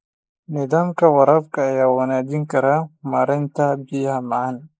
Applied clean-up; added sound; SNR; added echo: neural mask model Resemble Enhance denoiser.